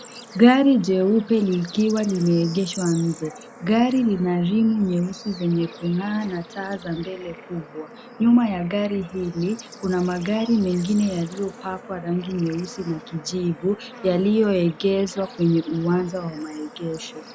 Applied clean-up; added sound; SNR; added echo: none; Bird / Insect / Frog; 19 dB; none.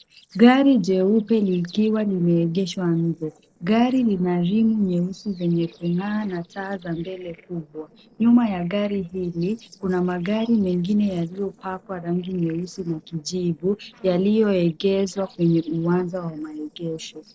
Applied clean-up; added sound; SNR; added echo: neural separator model SepFormer DNS4.